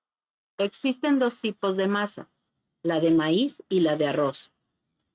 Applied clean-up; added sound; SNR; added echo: neural mask model RNNoise.